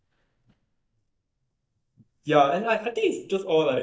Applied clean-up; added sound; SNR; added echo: neural mask model DeepFilterNet 3.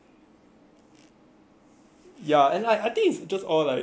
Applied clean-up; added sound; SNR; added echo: none; none; none; none.